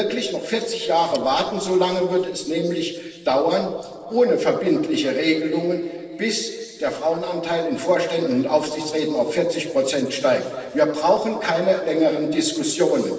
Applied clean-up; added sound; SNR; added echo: neural separator model SepFormer DNS4.